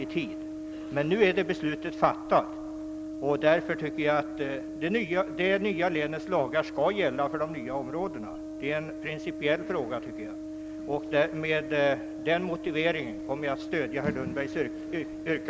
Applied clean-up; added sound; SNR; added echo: none; Brass instrument; 8 dB; none.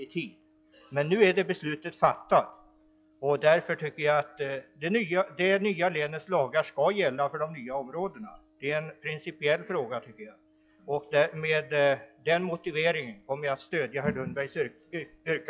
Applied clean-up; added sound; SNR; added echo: classical method log-MMSE.